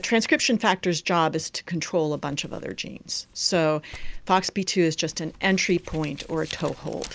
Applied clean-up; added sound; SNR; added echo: none; Crumpling, crinkling; 17 dB; none.